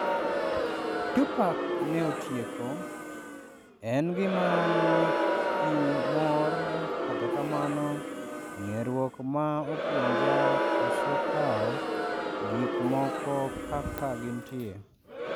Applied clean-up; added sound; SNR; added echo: none; Crowd; -2 dB; none.